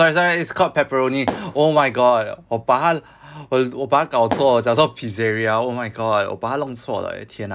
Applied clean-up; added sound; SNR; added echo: none; Fireworks; 11 dB; none.